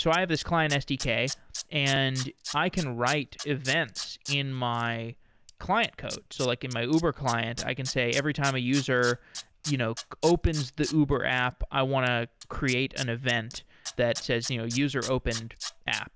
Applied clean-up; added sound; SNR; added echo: none; Tools; 14 dB; none.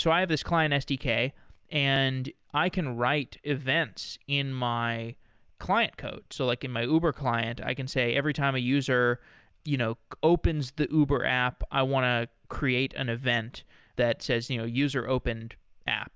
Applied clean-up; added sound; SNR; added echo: none; none; none; none.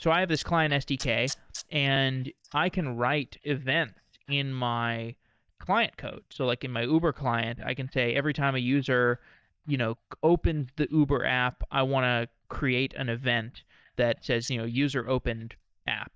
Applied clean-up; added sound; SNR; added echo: neural mask model DeepFilterNet 3.